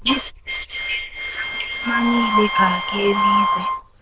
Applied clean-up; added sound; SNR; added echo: neural diffusion model UNIVERSE++.